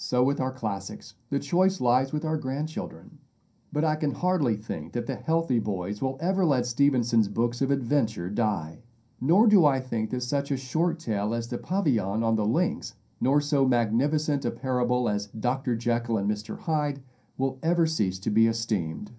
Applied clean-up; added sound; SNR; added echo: none; none; none; reverberation time 0.3 s.